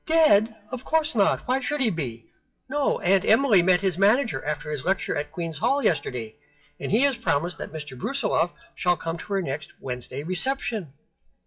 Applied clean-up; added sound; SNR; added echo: classical method WPE with log-MMSE.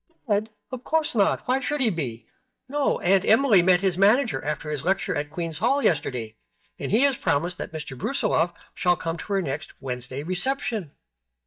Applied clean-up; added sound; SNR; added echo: neural mask model DeepFilterNet 3.